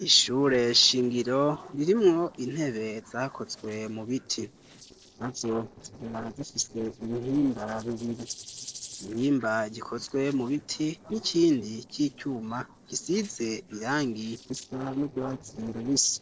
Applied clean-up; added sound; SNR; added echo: neural separator model SepFormer DNS4.